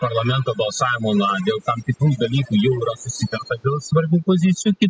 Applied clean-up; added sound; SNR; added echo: classical method spectral subtraction.